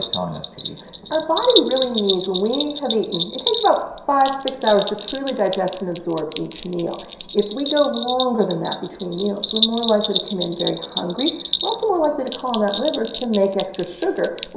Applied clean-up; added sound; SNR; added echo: none; Bell; 6 dB; reverberation time 0.7 s.